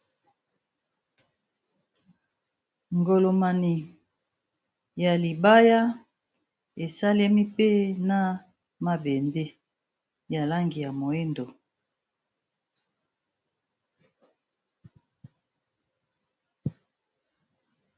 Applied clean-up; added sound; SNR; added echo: none; none; none; none.